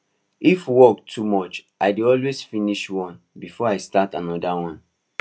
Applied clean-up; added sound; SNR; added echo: none; none; none; none.